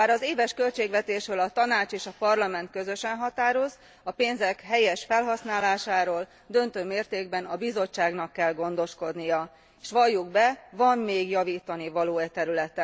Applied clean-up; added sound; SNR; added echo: none; none; none; none.